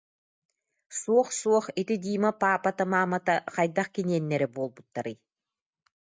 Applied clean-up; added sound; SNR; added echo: none; none; none; none.